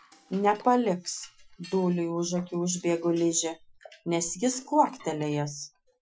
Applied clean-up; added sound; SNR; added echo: classical method Wiener filter.